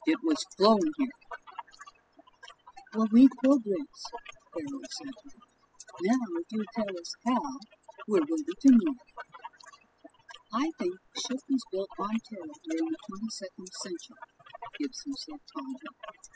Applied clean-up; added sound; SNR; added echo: classical method spectral subtraction.